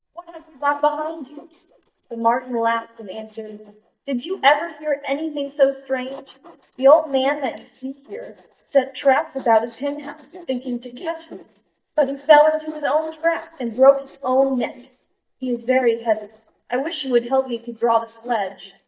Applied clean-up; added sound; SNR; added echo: neural mask model DeepFilterNet 3.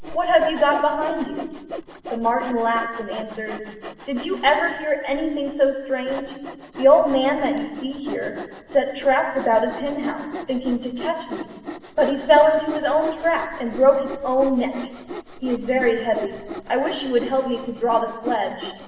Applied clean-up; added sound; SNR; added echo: none; Sawing; 14 dB; reverberation time 1.2 s.